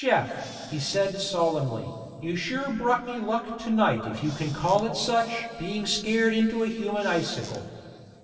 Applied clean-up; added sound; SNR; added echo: none; Squeak / Cupboard open or close; 19 dB; reverberation time 2.8 s.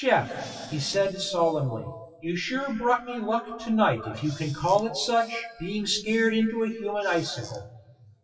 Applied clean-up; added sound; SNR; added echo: classical method WPE with log-MMSE.